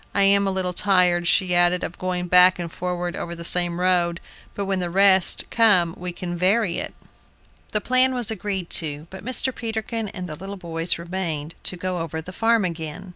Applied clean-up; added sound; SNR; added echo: none; none; none; none.